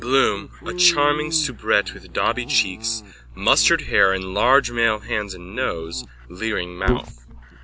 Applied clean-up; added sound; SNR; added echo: none; Dog; 11 dB; none.